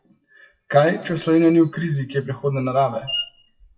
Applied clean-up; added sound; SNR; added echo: classical method WPE with log-MMSE.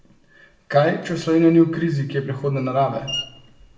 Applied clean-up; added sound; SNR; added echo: none; Screech; 18 dB; reverberation time 0.7 s.